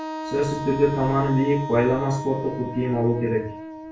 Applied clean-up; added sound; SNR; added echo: none; Wind instrument, woodwind instrument; 9 dB; reverberation time 0.3 s.